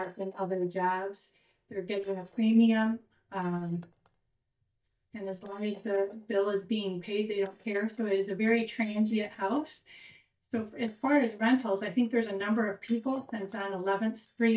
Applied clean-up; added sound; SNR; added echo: neural mask model DeepFilterNet 3.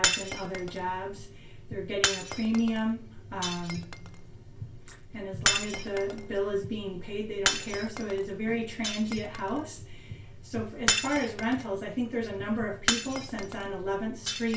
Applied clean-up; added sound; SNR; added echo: none; Shatter; 3 dB; reverberation time 0.3 s.